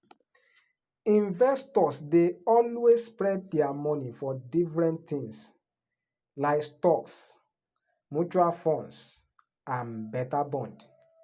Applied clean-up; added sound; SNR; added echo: none; none; none; none.